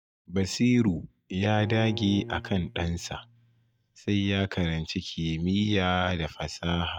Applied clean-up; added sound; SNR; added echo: neural mask model DeepFilterNet 3.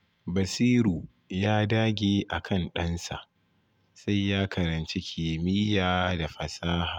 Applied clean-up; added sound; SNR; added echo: none; none; none; none.